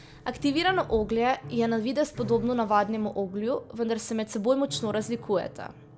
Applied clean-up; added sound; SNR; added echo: none; Piano; 17 dB; none.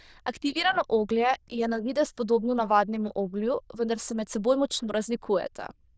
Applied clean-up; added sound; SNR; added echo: neural diffusion model UNIVERSE++.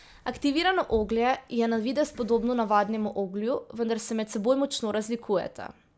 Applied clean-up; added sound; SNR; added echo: none; none; none; none.